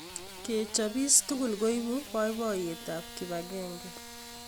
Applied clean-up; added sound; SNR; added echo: none; Engine starting / Sawing; 14 dB; none.